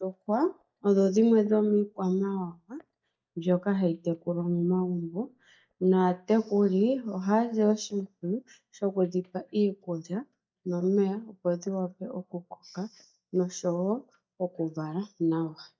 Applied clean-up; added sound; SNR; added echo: neural mask model DeepFilterNet 3.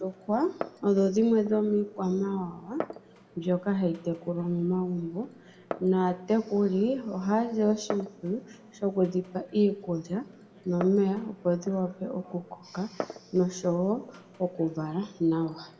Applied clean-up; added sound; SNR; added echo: none; Glass; 17 dB; reverberation time 1.0 s.